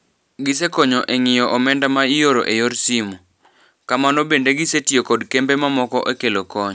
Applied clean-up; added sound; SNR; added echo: none; none; none; none.